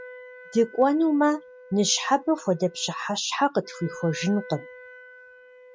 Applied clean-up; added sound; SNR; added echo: none; Wind instrument, woodwind instrument; 19 dB; none.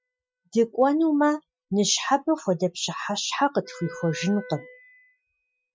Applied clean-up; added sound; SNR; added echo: classical method Wiener filter.